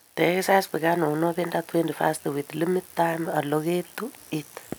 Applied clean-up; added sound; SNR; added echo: none; none; none; none.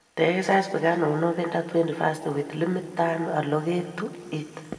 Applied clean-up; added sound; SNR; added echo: none; none; none; reverberation time 1.8 s.